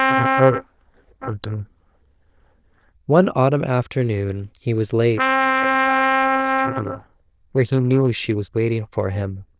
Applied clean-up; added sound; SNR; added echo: neural diffusion model UNIVERSE++.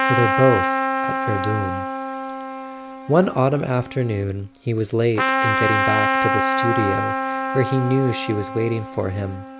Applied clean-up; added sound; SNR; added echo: none; Trumpet; 1 dB; none.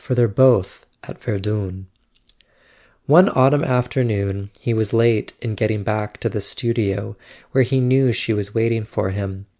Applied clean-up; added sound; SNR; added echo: none; none; none; none.